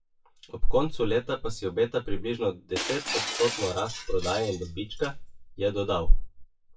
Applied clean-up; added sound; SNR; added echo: classical method WPE with log-MMSE.